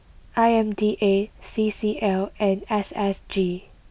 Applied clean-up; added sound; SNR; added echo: none; none; none; none.